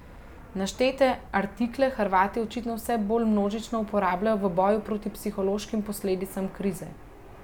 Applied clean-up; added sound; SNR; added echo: none; Fixed-wing aircraft, airplane; 19 dB; none.